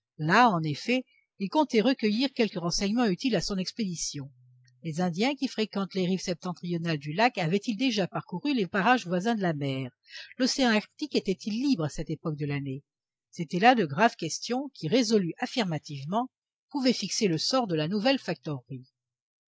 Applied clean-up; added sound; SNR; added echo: neural mask model Resemble Enhance denoiser.